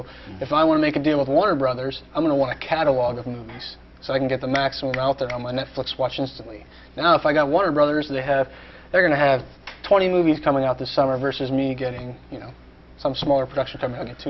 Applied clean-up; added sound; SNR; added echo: none; none; none; none.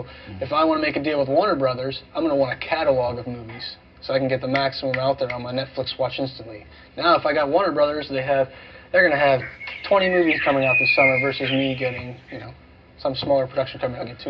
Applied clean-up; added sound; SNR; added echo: none; Bird; 3 dB; reverberation time 0.2 s.